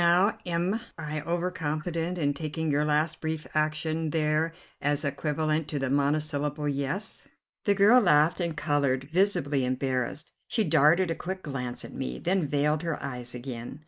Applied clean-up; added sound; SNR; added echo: neural mask model Resemble Enhance denoiser.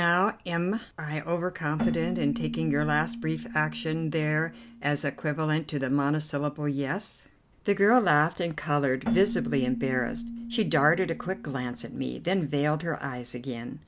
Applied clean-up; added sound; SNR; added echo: none; Keyboard (musical); 10 dB; none.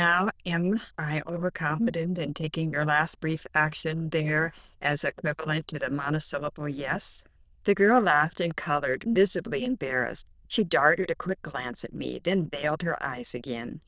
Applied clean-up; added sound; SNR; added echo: neural diffusion model UNIVERSE++.